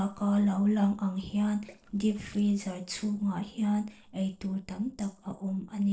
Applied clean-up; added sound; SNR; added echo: neural separator model SepFormer DNS4.